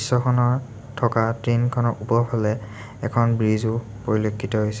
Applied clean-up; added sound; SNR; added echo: none; none; none; none.